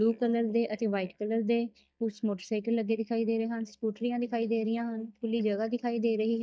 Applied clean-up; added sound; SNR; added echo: neural mask model DeepFilterNet 3.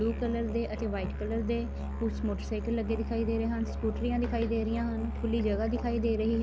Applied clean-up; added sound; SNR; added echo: none; Musical instrument; 4 dB; none.